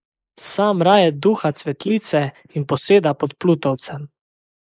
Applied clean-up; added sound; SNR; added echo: neural mask model Resemble Enhance denoiser.